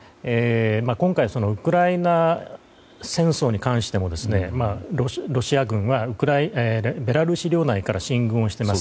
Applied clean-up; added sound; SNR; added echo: none; none; none; none.